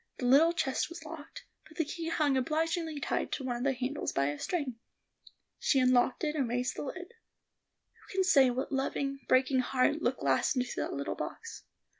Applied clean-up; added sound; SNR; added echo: none; none; none; none.